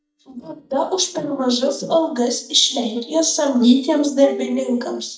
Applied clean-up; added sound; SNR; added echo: neural mask model DeepFilterNet 3.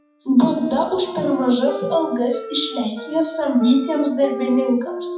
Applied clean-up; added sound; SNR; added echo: classical method WPE with log-MMSE.